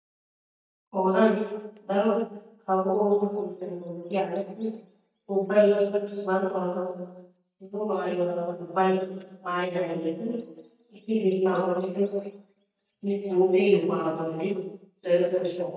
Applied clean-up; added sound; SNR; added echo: neural mask model DeepFilterNet 3.